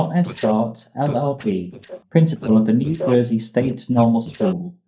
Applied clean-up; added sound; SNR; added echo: neural mask model DeepFilterNet 3.